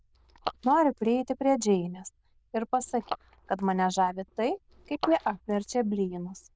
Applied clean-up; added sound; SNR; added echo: neural diffusion model UNIVERSE++.